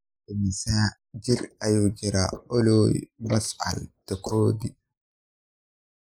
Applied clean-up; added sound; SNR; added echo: neural mask model Resemble Enhance denoiser.